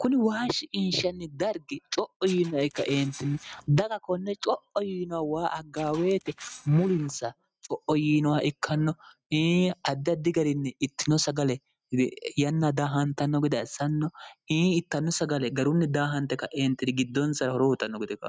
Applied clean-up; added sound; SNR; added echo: neural mask model RNNoise.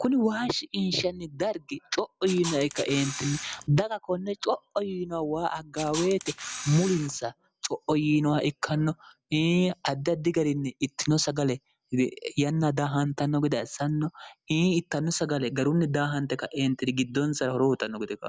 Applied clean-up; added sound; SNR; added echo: none; Camera; 10 dB; none.